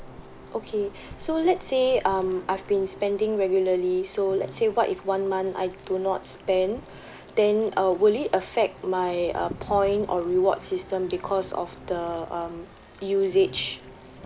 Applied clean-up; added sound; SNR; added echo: none; Thunder + Musical instrument; 19 dB; none.